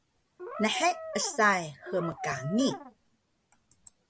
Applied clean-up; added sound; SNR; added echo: none; Brass instrument; 9 dB; none.